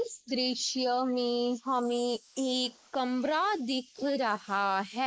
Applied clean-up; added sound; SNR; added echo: neural mask model Resemble Enhance denoiser.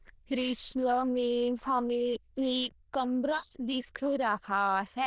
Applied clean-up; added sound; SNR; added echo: neural diffusion model UNIVERSE++.